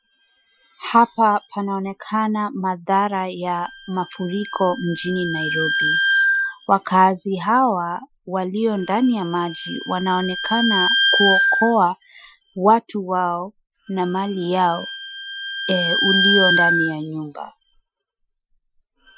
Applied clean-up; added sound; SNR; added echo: classical method Wiener filter.